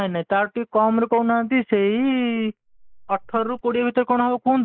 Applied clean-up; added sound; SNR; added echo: neural mask model Resemble Enhance denoiser.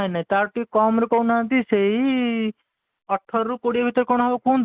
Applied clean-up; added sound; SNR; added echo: none; none; none; none.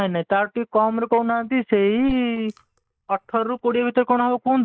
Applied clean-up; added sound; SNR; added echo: neural mask model DeepFilterNet 3.